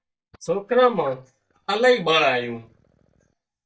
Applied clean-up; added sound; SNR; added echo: neural mask model DeepFilterNet 3.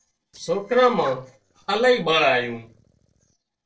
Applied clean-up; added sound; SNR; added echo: neural separator model SepFormer DNS4.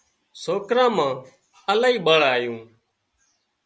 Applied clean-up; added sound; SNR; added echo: none; none; none; none.